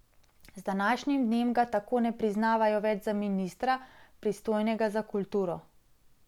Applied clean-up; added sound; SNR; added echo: none; none; none; none.